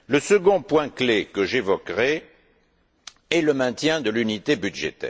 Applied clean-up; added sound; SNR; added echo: none; none; none; none.